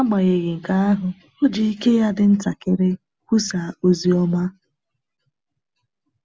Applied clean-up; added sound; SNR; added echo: none; none; none; none.